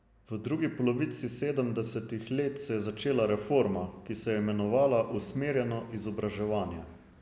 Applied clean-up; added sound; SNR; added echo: none; none; none; none.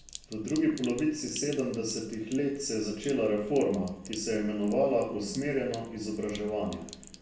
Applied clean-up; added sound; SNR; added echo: none; Sink (filling or washing); 19 dB; reverberation time 0.3 s.